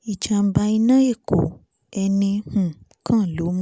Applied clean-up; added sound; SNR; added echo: none; none; none; none.